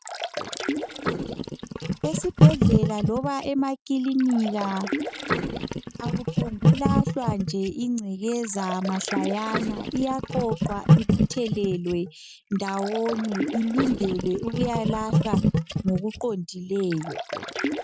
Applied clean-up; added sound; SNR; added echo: neural mask model RNNoise.